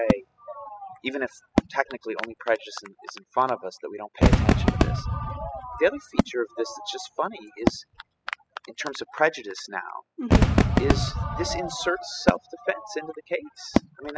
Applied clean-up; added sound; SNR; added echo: classical method spectral subtraction.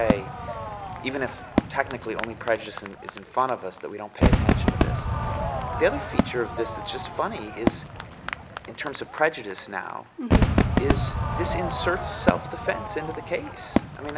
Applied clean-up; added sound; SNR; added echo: none; Crowd / Fireworks; -4 dB; none.